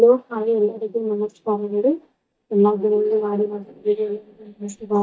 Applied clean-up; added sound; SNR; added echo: neural mask model DeepFilterNet 3.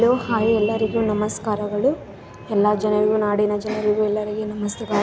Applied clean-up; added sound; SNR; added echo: none; none; none; none.